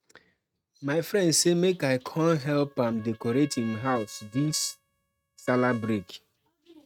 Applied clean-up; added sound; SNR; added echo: neural mask model RNNoise.